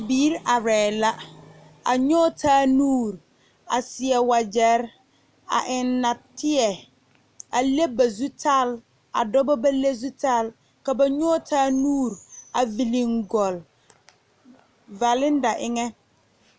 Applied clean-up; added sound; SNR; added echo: none; none; none; none.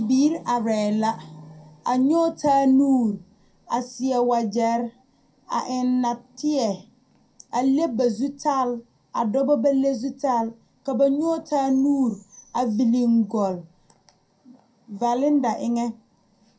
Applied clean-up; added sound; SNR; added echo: none; none; none; reverberation time 0.2 s.